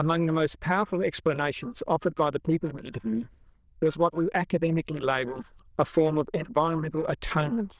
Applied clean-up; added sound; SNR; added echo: neural diffusion model UNIVERSE++.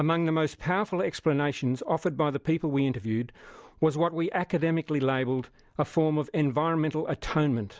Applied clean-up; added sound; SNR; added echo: none; none; none; none.